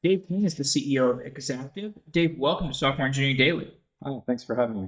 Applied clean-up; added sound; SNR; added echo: neural mask model DeepFilterNet 3.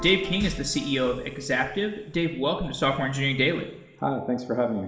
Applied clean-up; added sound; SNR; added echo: none; Telephone; 17 dB; reverberation time 1.7 s.